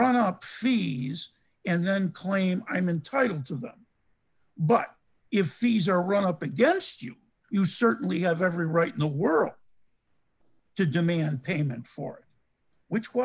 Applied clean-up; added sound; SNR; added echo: none; none; none; none.